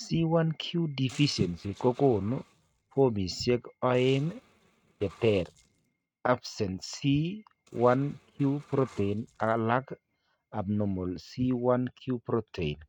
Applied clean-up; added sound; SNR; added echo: neural mask model RNNoise.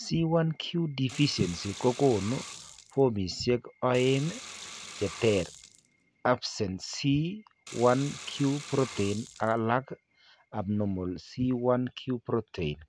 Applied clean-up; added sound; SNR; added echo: none; Sink (filling or washing) / Water; 15 dB; none.